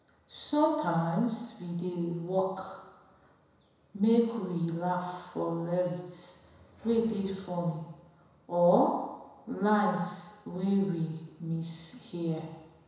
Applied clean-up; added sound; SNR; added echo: none; none; none; reverberation time 1.0 s.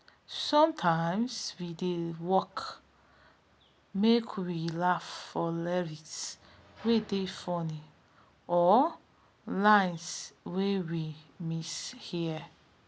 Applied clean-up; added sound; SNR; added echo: none; none; none; none.